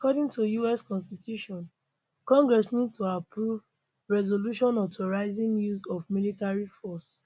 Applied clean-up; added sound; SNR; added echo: none; none; none; none.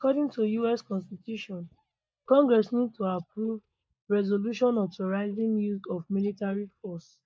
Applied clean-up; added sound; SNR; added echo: neural mask model DeepFilterNet 3.